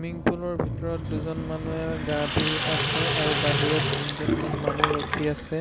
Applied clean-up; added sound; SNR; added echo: none; Sink (filling or washing) / Water tap, faucet; -1 dB; none.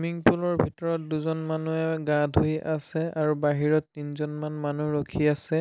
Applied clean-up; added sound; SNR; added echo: none; none; none; none.